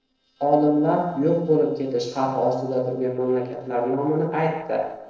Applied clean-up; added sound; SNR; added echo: neural separator model SepFormer DNS4.